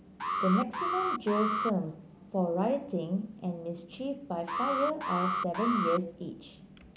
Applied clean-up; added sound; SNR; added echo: none; Alarm; 0 dB; none.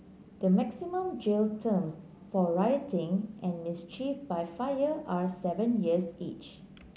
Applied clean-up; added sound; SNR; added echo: none; none; none; none.